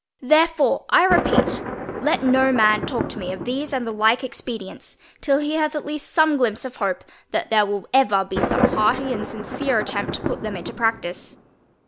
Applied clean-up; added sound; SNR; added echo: none; Thunder; 7 dB; none.